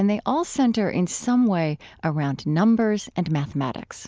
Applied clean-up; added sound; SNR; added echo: none; none; none; none.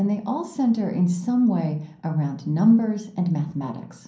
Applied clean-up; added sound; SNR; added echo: none; none; none; reverberation time 0.6 s.